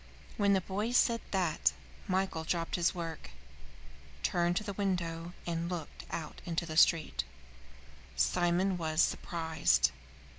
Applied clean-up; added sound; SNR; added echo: none; none; none; none.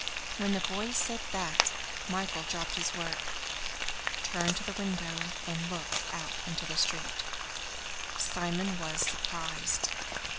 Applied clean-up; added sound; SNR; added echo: none; Frying (food); 0 dB; none.